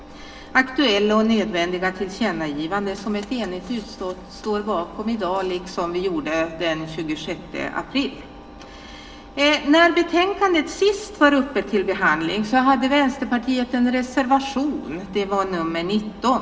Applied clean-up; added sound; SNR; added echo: none; Engine; 19 dB; reverberation time 2.4 s.